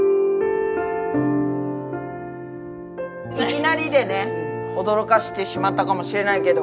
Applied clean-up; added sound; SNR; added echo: none; none; none; none.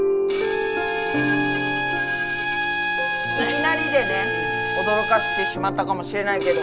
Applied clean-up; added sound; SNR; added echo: none; Bowed string instrument; 1 dB; none.